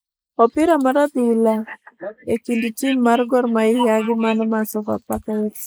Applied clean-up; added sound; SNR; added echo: neural mask model Resemble Enhance denoiser.